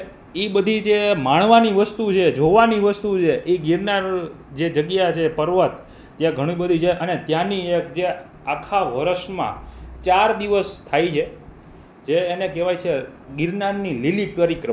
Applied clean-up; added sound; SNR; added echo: none; none; none; none.